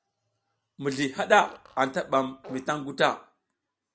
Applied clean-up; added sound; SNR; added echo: none; Fart; 20 dB; none.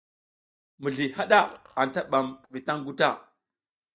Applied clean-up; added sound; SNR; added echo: neural mask model DeepFilterNet 3.